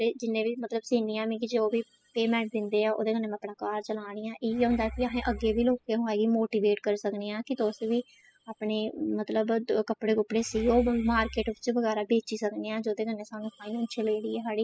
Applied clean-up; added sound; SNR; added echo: classical method spectral subtraction.